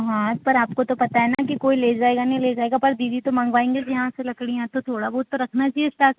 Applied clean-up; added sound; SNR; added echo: none; none; none; none.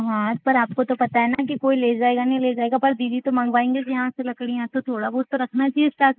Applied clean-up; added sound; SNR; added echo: neural mask model Resemble Enhance denoiser.